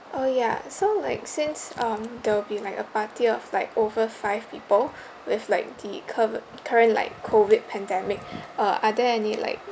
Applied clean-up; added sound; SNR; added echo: none; none; none; none.